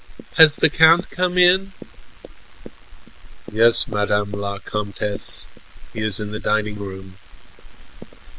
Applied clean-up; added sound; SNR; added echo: neural mask model Resemble Enhance denoiser.